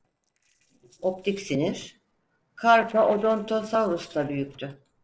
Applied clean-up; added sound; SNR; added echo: neural separator model SepFormer DNS4.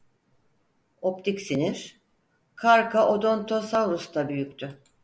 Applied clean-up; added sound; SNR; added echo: none; none; none; none.